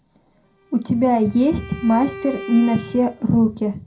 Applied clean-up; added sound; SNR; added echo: none; Bowed string instrument; 17 dB; reverberation time 0.2 s.